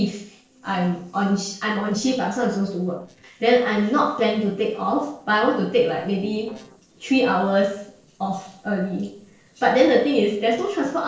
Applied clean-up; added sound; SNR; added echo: neural separator model SepFormer DNS4.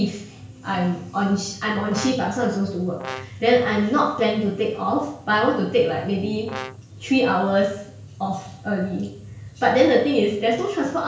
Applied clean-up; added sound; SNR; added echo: none; Brass instrument; 14 dB; reverberation time 0.5 s.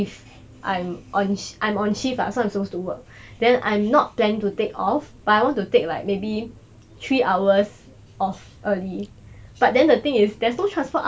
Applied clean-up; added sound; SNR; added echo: none; none; none; none.